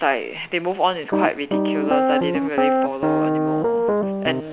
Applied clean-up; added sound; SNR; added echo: none; Piano; -5 dB; none.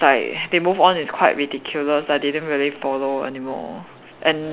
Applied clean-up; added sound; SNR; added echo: none; none; none; none.